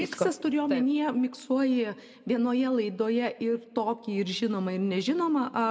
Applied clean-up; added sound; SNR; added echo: none; none; none; reverberation time 0.8 s.